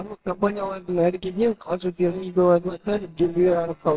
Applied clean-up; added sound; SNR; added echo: neural separator model SepFormer WHAMR!.